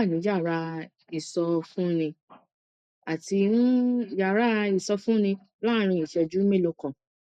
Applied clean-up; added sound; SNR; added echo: neural mask model Resemble Enhance denoiser.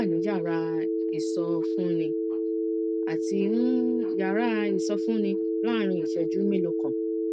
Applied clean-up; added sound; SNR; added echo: none; Telephone; -3 dB; none.